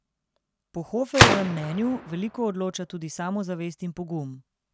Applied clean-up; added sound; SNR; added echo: none; Gunshot, gunfire; -3 dB; none.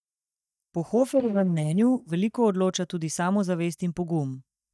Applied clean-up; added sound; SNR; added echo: neural mask model DeepFilterNet 3.